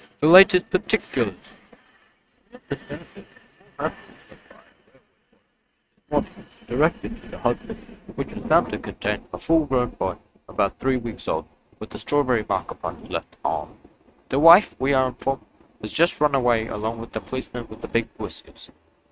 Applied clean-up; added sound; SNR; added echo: neural mask model RNNoise.